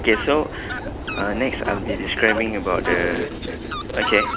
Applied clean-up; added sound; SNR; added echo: none; Fowl; 5 dB; none.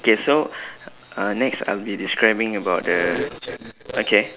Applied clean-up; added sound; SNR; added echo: none; none; none; none.